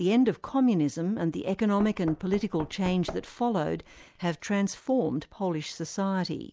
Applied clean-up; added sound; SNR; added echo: none; Knock; 16 dB; none.